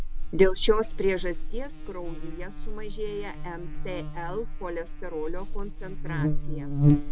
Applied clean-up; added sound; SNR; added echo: none; Buzz; -4 dB; none.